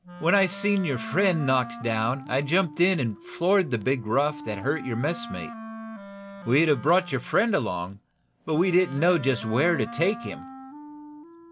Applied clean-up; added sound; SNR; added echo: none; Wind instrument, woodwind instrument; 14 dB; none.